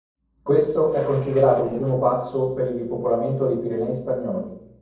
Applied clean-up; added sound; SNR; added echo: neural separator model SepFormer DNS4.